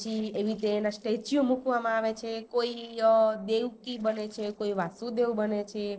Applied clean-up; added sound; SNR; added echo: neural separator model SepFormer DNS4.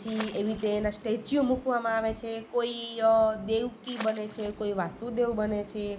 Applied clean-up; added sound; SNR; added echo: none; Water / Splash, splatter; 16 dB; none.